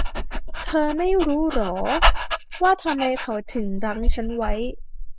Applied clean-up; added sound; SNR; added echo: neural mask model Resemble Enhance denoiser.